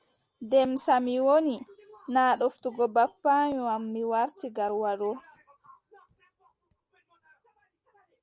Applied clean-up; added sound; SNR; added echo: none; none; none; none.